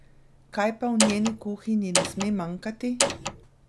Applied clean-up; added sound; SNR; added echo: none; Door; -1 dB; none.